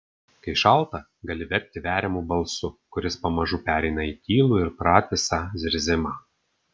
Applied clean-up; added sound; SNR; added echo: none; none; none; none.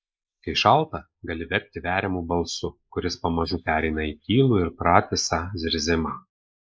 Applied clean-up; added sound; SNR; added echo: neural mask model Resemble Enhance denoiser.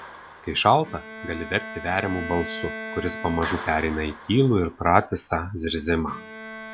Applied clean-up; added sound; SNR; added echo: none; Bowed string instrument + Clapping; 12 dB; none.